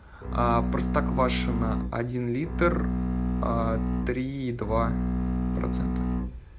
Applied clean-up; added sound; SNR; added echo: none; Bowed string instrument; -2 dB; none.